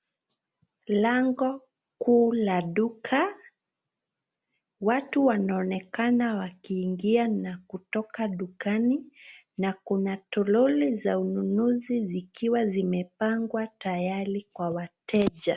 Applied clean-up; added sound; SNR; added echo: none; none; none; none.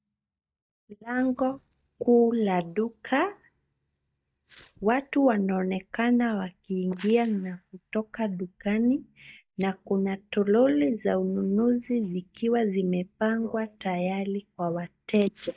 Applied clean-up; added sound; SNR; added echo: neural mask model DeepFilterNet 3.